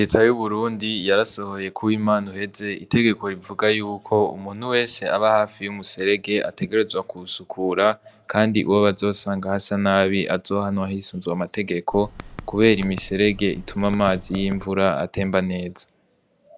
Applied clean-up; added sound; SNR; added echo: none; Typing; 15 dB; none.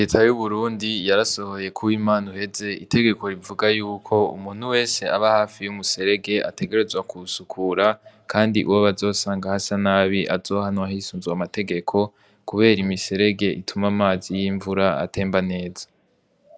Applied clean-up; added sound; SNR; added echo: none; none; none; none.